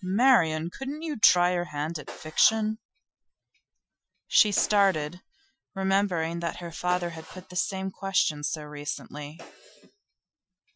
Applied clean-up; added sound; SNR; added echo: classical method Wiener filter.